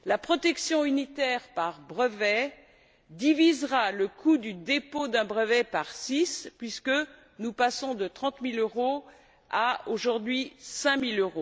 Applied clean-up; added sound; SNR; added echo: none; none; none; none.